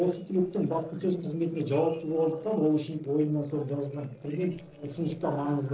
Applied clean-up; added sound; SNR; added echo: neural separator model SepFormer DNS4.